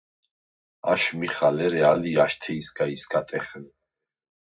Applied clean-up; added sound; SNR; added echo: none; none; none; reverberation time 0.4 s.